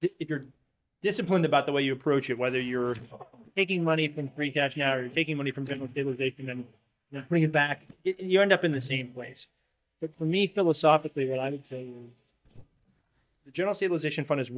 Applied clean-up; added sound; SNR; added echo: neural mask model DeepFilterNet 3.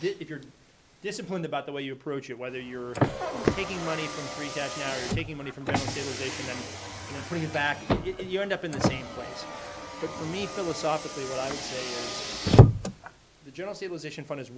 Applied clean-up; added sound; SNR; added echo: none; Car; -5 dB; none.